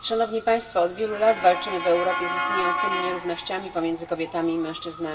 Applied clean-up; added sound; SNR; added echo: none; Motor vehicle (road) / Siren; 6 dB; reverberation time 0.2 s.